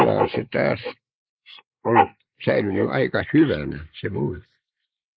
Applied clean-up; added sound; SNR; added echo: neural mask model Resemble Enhance denoiser.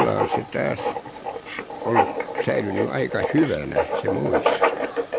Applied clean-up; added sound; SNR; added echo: none; Writing; -1 dB; none.